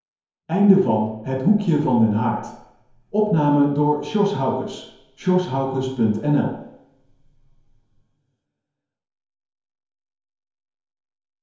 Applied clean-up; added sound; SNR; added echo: none; none; none; reverberation time 0.9 s.